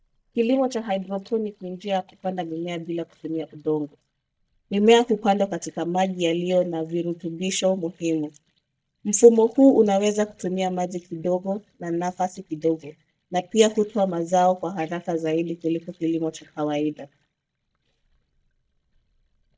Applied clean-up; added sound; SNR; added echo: neural mask model DeepFilterNet 3.